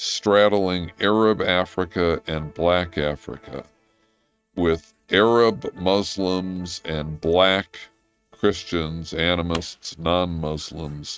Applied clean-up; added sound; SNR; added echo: neural mask model RNNoise.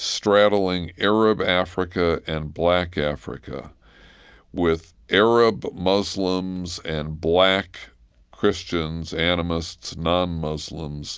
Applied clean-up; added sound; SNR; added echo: none; none; none; none.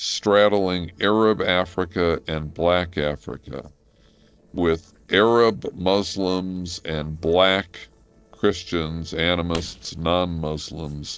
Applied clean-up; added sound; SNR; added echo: neural separator model SepFormer DNS4.